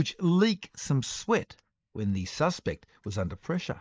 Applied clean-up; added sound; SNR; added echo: neural mask model Resemble Enhance denoiser.